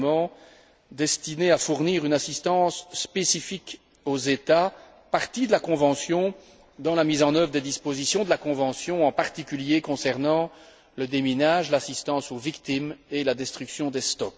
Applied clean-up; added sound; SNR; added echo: none; none; none; none.